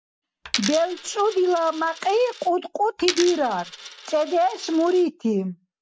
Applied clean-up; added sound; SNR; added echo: none; Coin (dropping); 12 dB; none.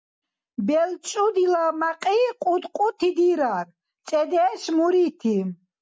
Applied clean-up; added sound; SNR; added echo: none; none; none; none.